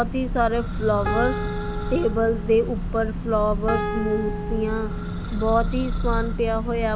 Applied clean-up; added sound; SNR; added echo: none; Piano + Church bell; 3 dB; none.